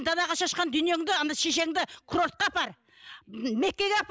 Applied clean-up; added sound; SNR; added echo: none; none; none; none.